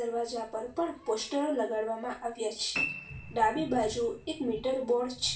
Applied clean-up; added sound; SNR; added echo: none; Piano; 13 dB; reverberation time 0.3 s.